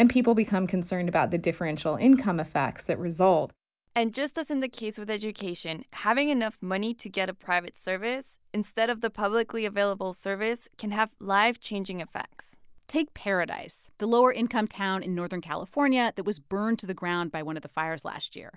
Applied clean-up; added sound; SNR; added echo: none; none; none; none.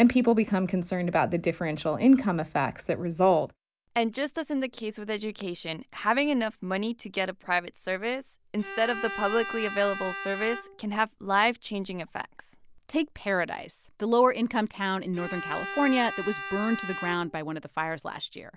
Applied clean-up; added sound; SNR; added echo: none; Bowed string instrument; 10 dB; none.